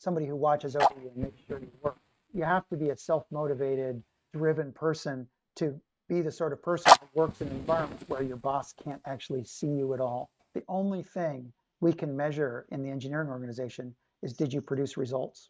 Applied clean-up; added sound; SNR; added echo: neural mask model RNNoise.